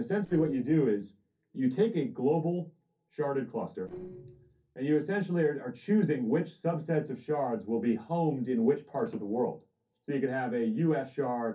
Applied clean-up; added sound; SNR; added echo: neural separator model SepFormer DNS4.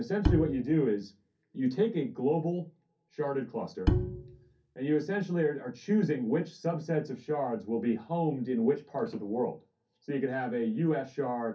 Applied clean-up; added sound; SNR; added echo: none; Bowed string instrument; 1 dB; reverberation time 0.3 s.